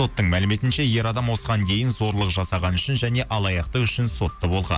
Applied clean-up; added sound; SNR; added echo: none; none; none; none.